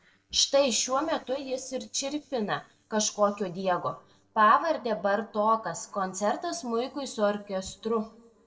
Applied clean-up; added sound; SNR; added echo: neural separator model SepFormer DNS4.